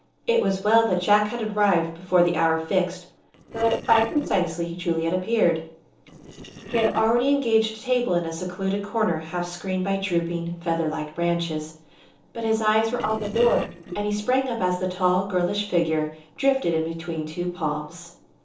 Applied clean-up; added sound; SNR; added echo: neural separator model SepFormer DNS4.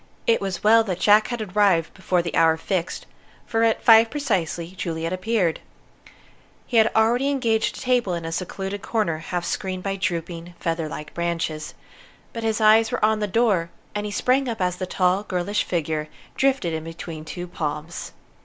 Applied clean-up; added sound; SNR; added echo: none; none; none; none.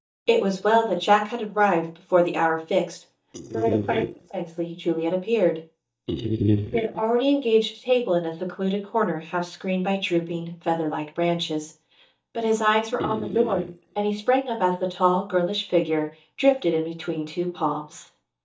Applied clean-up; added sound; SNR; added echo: neural mask model DeepFilterNet 3.